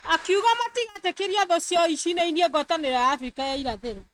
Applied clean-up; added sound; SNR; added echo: neural mask model RNNoise.